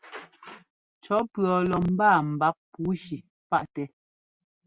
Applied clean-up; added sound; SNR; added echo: none; none; none; none.